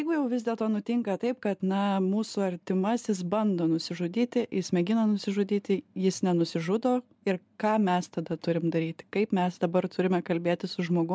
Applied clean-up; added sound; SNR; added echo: none; none; none; none.